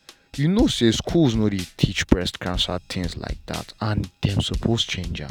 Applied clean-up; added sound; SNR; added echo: none; Drum kit; 13 dB; none.